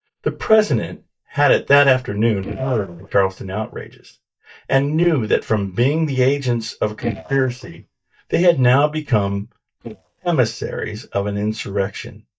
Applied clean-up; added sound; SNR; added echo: neural mask model DeepFilterNet 3.